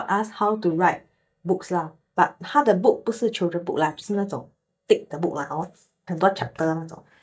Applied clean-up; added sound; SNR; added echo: neural mask model DeepFilterNet 3.